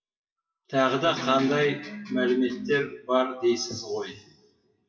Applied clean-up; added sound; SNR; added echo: classical method WPE with log-MMSE.